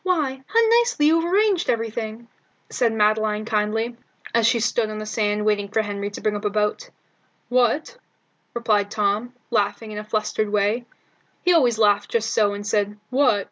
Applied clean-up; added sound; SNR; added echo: none; none; none; none.